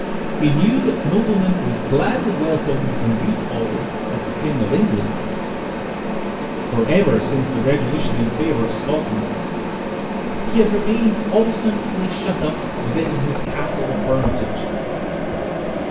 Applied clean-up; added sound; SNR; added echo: none; Mechanisms; 2 dB; reverberation time 1.0 s.